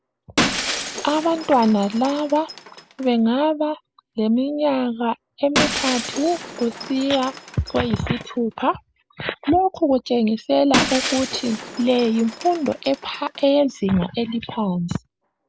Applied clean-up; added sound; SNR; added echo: none; Shatter; 9 dB; none.